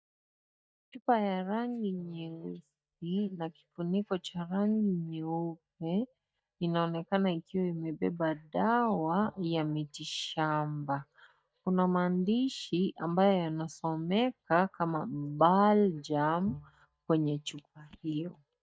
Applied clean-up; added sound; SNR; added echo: neural mask model DeepFilterNet 3.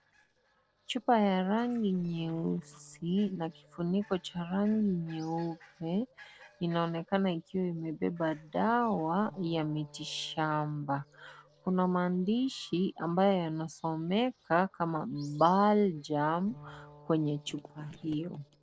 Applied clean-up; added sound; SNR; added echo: neural separator model SepFormer DNS4.